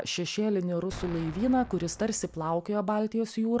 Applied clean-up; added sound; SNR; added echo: none; Explosion; 16 dB; none.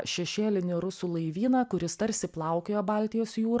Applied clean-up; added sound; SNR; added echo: none; none; none; none.